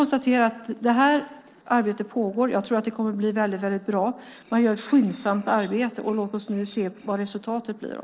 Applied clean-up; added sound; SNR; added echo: neural separator model SepFormer DNS4.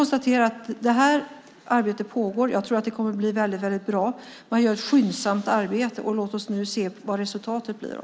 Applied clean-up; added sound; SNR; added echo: none; none; none; none.